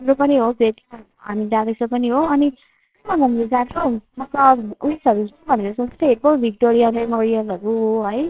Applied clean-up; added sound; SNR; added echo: neural separator model SepFormer WHAMR!.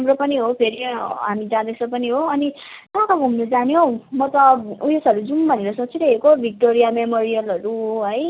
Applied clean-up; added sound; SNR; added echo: none; none; none; none.